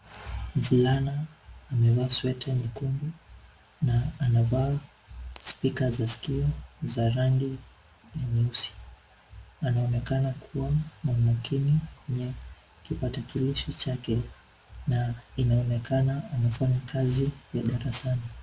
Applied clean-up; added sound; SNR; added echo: none; none; none; none.